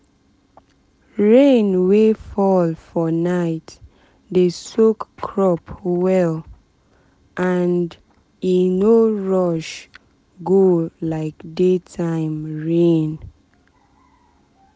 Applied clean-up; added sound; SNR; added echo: none; none; none; none.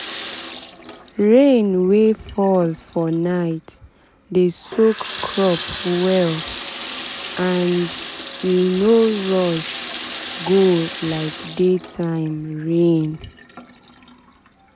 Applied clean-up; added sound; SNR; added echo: none; Water tap, faucet; 7 dB; none.